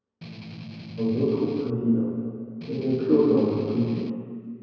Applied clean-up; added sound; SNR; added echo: none; Strum; 13 dB; reverberation time 2.2 s.